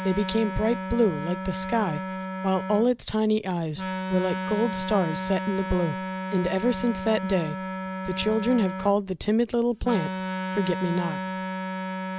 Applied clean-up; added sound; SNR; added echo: none; Wind instrument, woodwind instrument; 5 dB; none.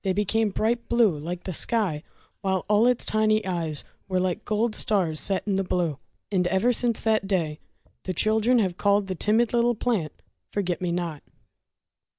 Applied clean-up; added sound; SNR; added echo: none; none; none; none.